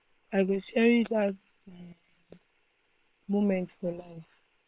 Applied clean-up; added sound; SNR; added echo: neural separator model SepFormer WHAM!.